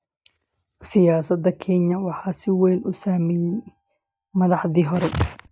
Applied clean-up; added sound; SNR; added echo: neural mask model DeepFilterNet 3.